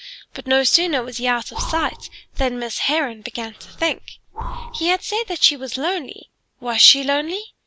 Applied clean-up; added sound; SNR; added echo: none; Breathing; 13 dB; none.